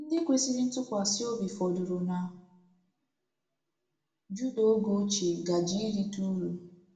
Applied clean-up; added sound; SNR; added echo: none; none; none; reverberation time 0.6 s.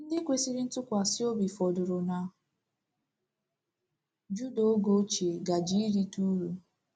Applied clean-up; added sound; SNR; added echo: none; none; none; none.